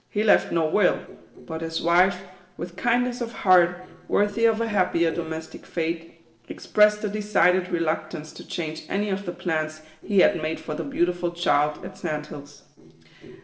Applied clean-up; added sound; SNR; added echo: neural separator model SepFormer DNS4.